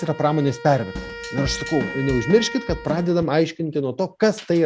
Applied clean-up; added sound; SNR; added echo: none; Drum kit + Wind instrument, woodwind instrument; 11 dB; none.